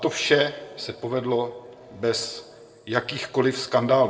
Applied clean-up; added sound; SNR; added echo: none; none; none; reverberation time 0.7 s.